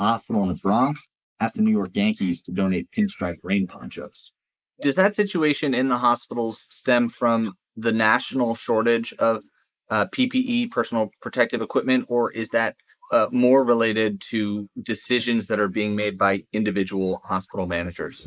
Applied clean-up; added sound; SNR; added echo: neural mask model Resemble Enhance denoiser.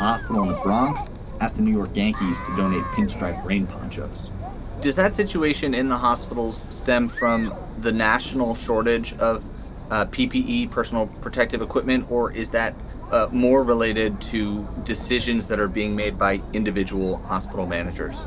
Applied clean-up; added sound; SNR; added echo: none; Chatter; 9 dB; none.